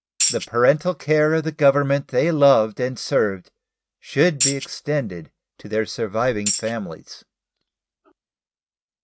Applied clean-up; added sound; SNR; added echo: neural mask model RNNoise.